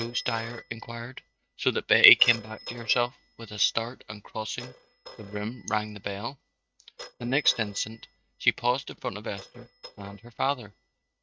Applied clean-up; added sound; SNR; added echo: neural mask model RNNoise.